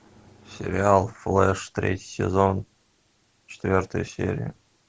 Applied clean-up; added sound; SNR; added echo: none; none; none; none.